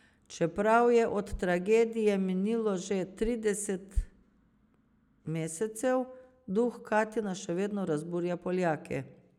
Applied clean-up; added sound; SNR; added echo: none; none; none; none.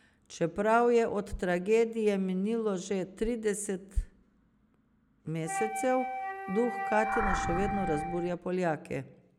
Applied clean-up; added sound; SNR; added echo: none; Wind instrument, woodwind instrument + Animal; 3 dB; none.